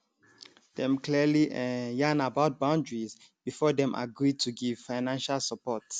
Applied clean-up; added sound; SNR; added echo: none; none; none; none.